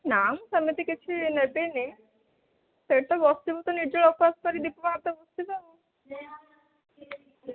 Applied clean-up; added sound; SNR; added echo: none; none; none; none.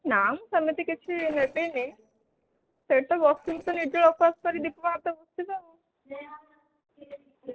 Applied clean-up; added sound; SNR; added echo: neural separator model SepFormer DNS4.